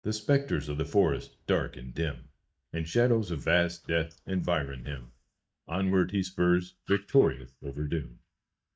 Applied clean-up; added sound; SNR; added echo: neural mask model DeepFilterNet 3.